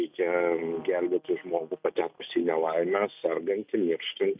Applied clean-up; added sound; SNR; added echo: neural mask model RNNoise.